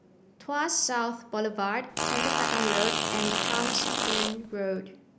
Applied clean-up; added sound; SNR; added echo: none; Fart; -3 dB; none.